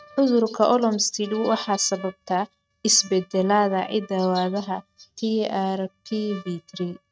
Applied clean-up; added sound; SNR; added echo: neural mask model RNNoise.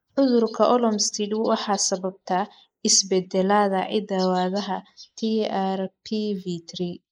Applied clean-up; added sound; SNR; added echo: neural mask model Resemble Enhance denoiser.